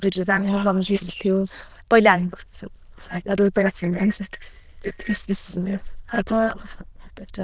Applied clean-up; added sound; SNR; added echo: neural diffusion model UNIVERSE++.